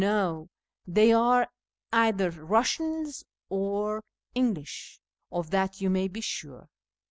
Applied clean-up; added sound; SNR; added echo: none; none; none; none.